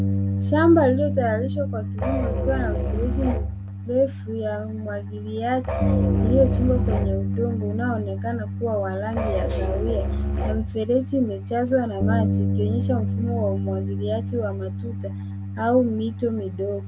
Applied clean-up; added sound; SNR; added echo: none; Bass guitar + Musical instrument; 0 dB; none.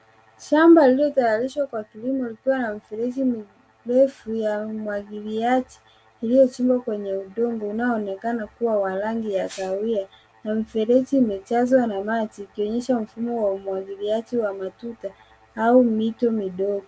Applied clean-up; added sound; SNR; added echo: none; none; none; none.